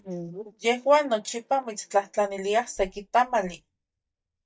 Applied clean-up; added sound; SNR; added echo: neural mask model DeepFilterNet 3.